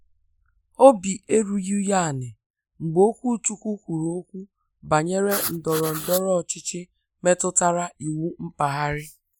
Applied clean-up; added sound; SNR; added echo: neural mask model Resemble Enhance denoiser.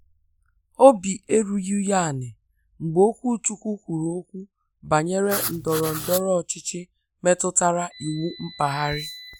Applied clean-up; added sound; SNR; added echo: none; Writing; 6 dB; none.